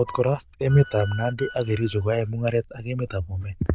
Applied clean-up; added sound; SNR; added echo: neural diffusion model UNIVERSE++.